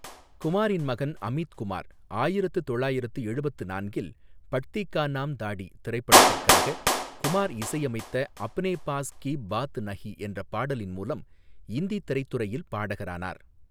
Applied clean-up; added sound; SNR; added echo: none; Clapping; 0 dB; none.